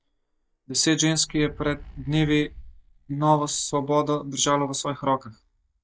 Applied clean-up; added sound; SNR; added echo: neural mask model DeepFilterNet 3.